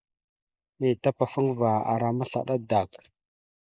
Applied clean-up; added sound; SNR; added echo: neural mask model Resemble Enhance denoiser.